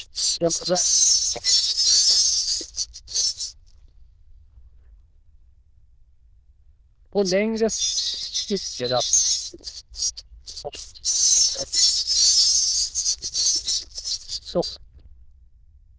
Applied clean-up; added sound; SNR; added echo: neural diffusion model UNIVERSE++.